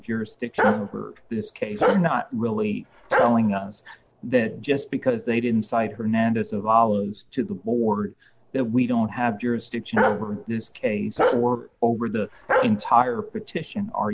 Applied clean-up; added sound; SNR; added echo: none; Bark; 3 dB; none.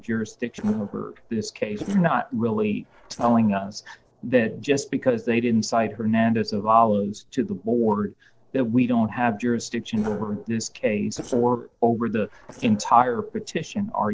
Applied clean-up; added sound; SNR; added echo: neural separator model SepFormer DNS4.